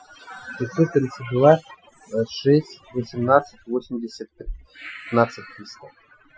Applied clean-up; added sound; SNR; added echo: classical method Wiener filter.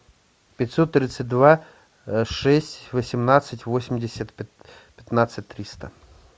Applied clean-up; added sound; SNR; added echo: none; none; none; none.